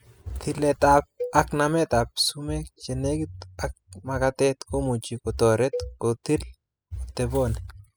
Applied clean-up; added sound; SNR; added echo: classical method spectral subtraction.